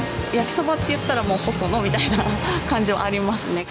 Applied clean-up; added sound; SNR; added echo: none; none; none; none.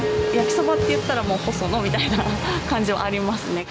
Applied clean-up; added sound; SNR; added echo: none; Telephone; 0 dB; none.